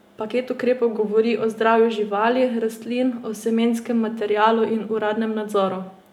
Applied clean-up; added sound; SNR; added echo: none; none; none; none.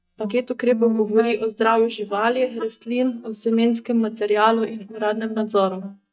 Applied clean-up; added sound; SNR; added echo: neural mask model DeepFilterNet 3.